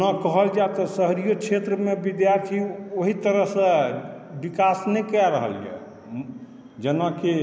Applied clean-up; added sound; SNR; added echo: none; none; none; none.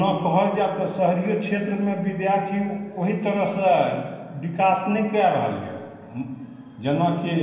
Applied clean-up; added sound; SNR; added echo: none; none; none; reverberation time 1.1 s.